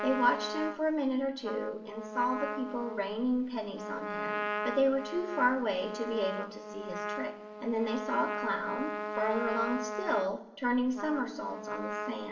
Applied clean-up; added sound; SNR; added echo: none; Trumpet; 6 dB; reverberation time 0.8 s.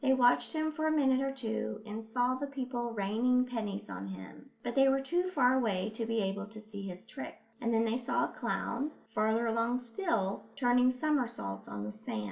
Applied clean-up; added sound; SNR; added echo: none; none; none; none.